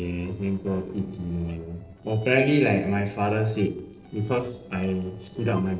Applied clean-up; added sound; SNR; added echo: neural separator model SepFormer DNS4.